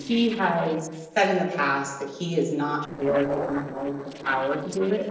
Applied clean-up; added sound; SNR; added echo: neural separator model SepFormer DNS4.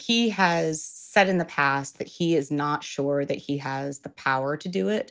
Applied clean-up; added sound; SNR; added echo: none; none; none; none.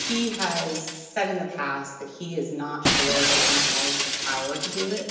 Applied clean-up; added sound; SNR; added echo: none; Shatter; -3 dB; reverberation time 1.0 s.